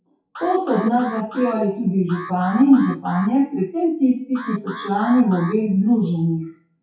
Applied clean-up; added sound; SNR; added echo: classical method WPE with log-MMSE.